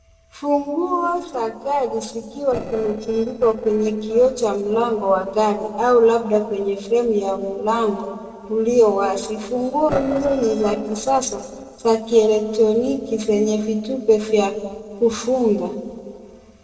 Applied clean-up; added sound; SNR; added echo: neural separator model SepFormer DNS4.